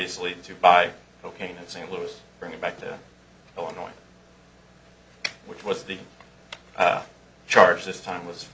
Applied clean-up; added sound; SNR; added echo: none; none; none; none.